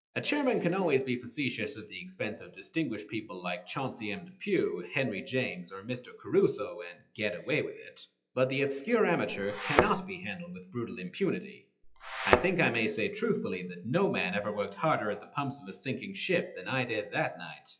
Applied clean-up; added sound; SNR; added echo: classical method WPE with log-MMSE.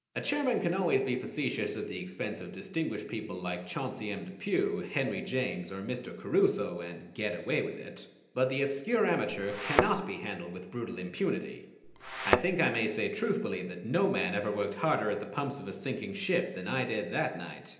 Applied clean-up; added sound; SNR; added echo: none; Thump, thud; -1 dB; reverberation time 0.9 s.